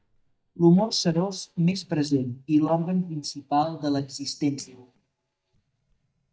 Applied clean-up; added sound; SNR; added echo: neural mask model DeepFilterNet 3.